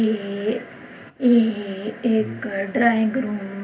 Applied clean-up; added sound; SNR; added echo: none; Brass instrument; 15 dB; reverberation time 0.3 s.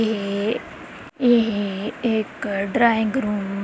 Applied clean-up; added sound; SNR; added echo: none; none; none; none.